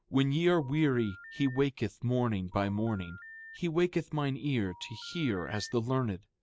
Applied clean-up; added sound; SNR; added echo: none; Telephone; 20 dB; none.